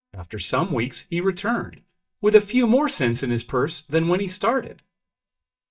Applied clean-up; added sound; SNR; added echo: neural mask model DeepFilterNet 3.